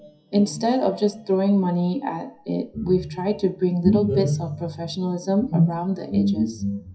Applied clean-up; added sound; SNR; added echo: classical method WPE with log-MMSE.